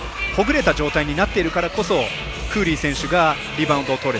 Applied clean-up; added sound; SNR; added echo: none; none; none; none.